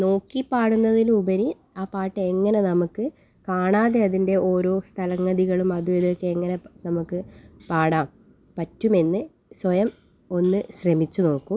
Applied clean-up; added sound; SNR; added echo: none; none; none; none.